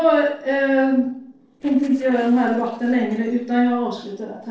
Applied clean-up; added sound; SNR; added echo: neural separator model SepFormer DNS4.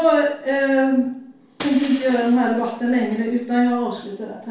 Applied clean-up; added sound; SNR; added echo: none; Shatter; 19 dB; reverberation time 0.4 s.